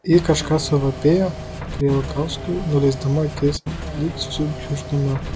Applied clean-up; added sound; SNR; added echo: none; Engine / Mechanisms; 9 dB; none.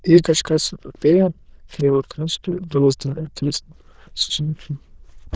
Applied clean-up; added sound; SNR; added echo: neural diffusion model UNIVERSE++.